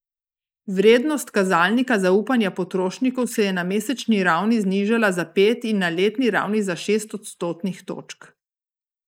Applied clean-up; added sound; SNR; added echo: neural mask model Resemble Enhance denoiser.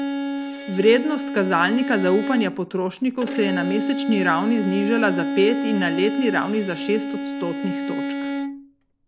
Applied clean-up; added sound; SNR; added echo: none; Bowed string instrument; 4 dB; none.